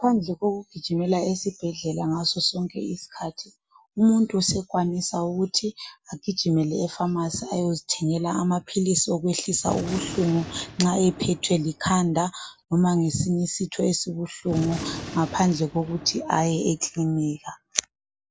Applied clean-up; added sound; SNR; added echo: none; Gunshot, gunfire; 13 dB; none.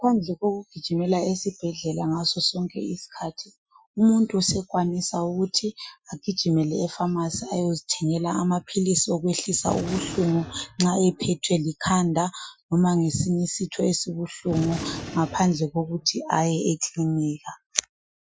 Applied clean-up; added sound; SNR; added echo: classical method Wiener filter.